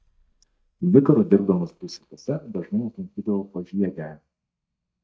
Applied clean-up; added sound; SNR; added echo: neural mask model DeepFilterNet 3.